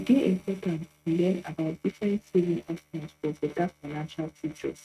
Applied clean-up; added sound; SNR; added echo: neural mask model RNNoise.